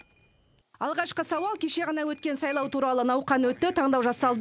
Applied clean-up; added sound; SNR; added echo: none; Coin (dropping); 19 dB; none.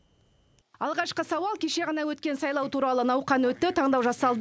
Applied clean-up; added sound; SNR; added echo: none; none; none; none.